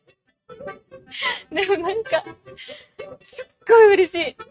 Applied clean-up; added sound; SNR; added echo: neural mask model RNNoise.